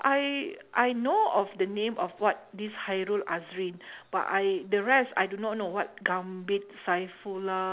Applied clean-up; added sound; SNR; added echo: none; none; none; none.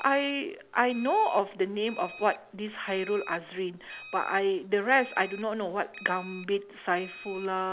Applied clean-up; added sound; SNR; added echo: none; Alarm; 18 dB; none.